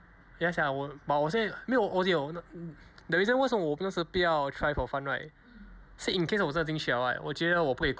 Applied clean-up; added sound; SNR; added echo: none; none; none; none.